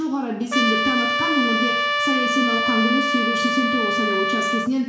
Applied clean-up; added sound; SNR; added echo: none; Trumpet; -2 dB; reverberation time 0.7 s.